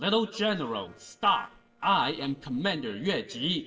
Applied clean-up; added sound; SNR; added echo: neural separator model SepFormer DNS4.